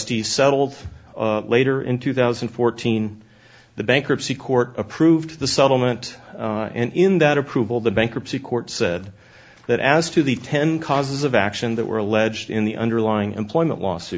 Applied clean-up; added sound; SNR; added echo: none; none; none; none.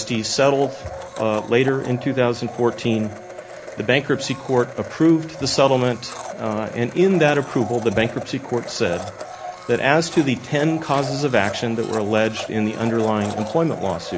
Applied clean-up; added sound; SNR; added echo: none; Domestic sounds, home sounds; 13 dB; none.